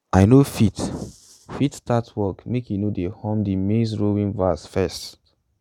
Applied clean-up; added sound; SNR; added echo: none; none; none; none.